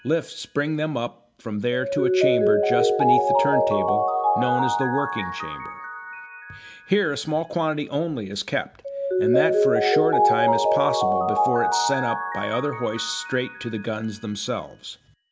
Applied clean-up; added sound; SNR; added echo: none; Mallet percussion; -3 dB; none.